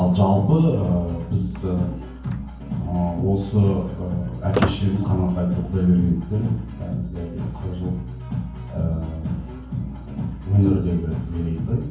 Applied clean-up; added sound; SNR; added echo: none; Squeak; 11 dB; reverberation time 0.9 s.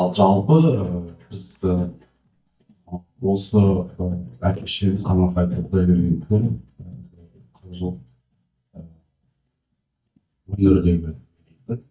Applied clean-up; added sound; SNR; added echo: neural mask model DeepFilterNet 3.